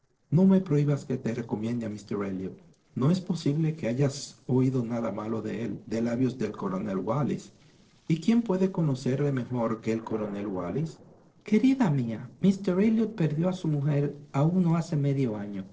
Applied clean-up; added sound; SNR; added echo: neural separator model SepFormer DNS4.